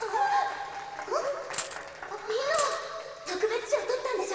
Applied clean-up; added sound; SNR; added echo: none; Coin (dropping); 11 dB; reverberation time 2.4 s.